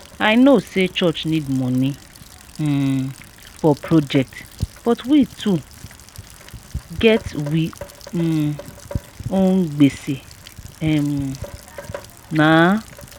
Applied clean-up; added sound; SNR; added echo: none; Rain; 16 dB; none.